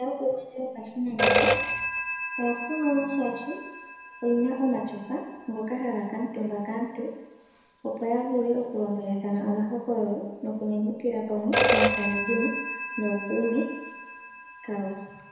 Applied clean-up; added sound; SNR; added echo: none; Telephone; -3 dB; reverberation time 1.0 s.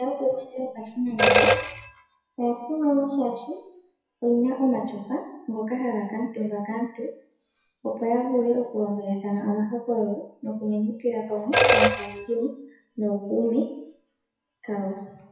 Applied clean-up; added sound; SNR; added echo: classical method WPE with log-MMSE.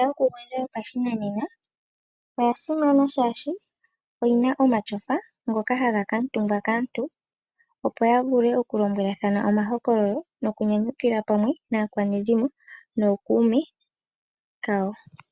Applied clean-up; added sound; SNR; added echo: none; none; none; none.